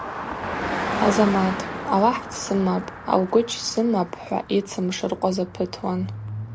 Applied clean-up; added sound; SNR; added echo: none; Car passing by; 7 dB; none.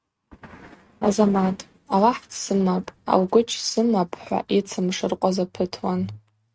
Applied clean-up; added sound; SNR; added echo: neural mask model RNNoise.